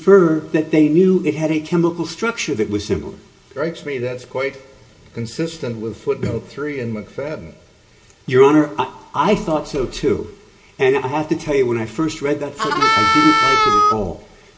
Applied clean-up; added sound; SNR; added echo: none; Harmonica; -4 dB; reverberation time 0.2 s.